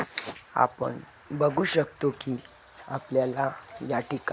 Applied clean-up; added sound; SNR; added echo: none; none; none; none.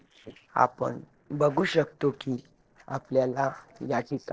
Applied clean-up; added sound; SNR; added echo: neural separator model SepFormer DNS4.